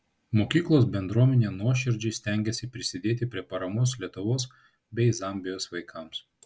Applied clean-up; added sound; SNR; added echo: none; none; none; none.